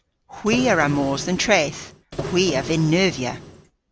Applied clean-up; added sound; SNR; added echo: none; Printer; 10 dB; none.